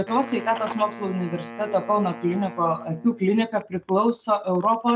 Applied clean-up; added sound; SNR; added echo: none; Telephone + Wind instrument, woodwind instrument; 16 dB; none.